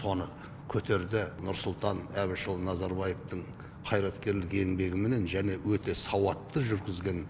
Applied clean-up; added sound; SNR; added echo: none; none; none; none.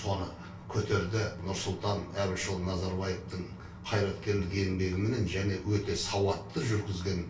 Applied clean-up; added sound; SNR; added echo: none; none; none; reverberation time 0.3 s.